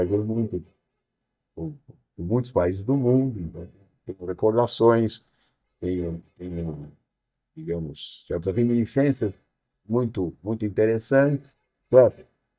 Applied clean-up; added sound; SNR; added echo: neural mask model DeepFilterNet 3.